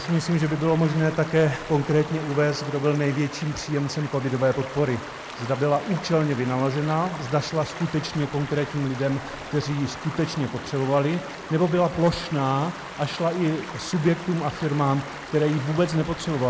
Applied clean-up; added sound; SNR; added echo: none; Stream; 12 dB; none.